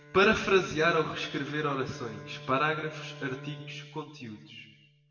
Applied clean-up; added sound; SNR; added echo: none; Bowed string instrument; 17 dB; reverberation time 1.2 s.